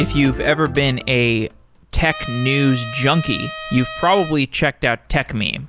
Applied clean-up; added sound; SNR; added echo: none; Trumpet; 13 dB; none.